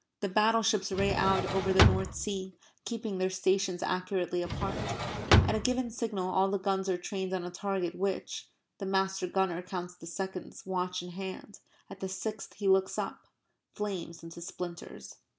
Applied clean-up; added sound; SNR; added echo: none; Drawer open or close; -3 dB; none.